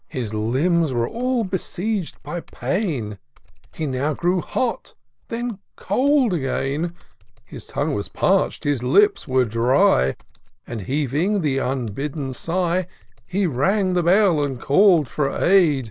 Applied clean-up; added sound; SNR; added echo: none; Computer keyboard; 19 dB; none.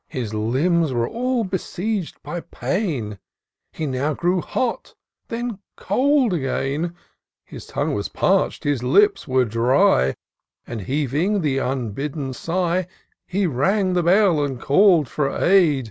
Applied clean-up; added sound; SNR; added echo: none; none; none; none.